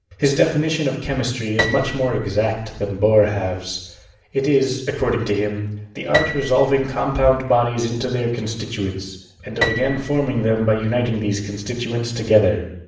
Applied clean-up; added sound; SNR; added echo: none; Piano; 10 dB; reverberation time 0.7 s.